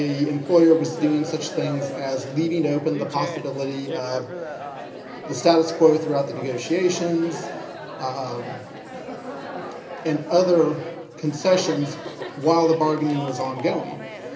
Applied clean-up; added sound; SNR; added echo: none; Chatter; 11 dB; reverberation time 0.3 s.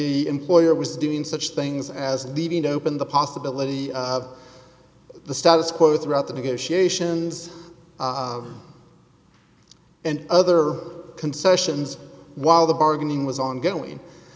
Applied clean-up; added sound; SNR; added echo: none; none; none; none.